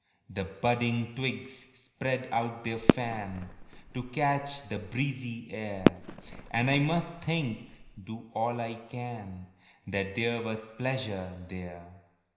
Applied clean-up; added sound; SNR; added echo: none; Fireworks; 0 dB; reverberation time 0.9 s.